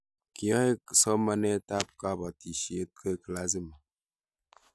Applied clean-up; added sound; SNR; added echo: none; none; none; none.